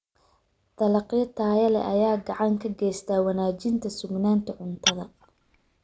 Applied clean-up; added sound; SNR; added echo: none; Tap / Glass; 5 dB; none.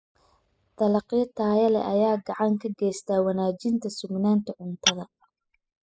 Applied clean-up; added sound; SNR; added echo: classical method spectral subtraction.